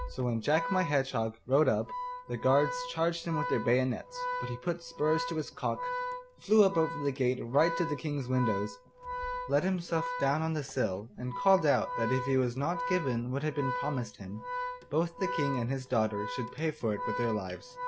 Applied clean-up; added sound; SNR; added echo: none; Organ; 8 dB; none.